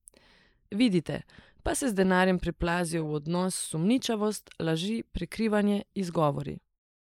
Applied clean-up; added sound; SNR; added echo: neural mask model Resemble Enhance denoiser.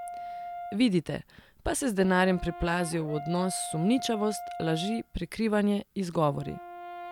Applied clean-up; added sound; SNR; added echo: none; Brass instrument; 13 dB; none.